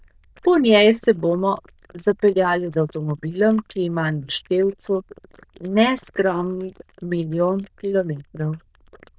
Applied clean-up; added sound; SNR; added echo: neural diffusion model UNIVERSE++.